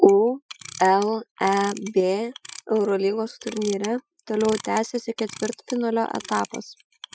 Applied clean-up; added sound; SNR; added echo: classical method Wiener filter.